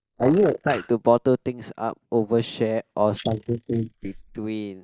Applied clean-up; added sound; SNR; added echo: neural mask model Resemble Enhance denoiser.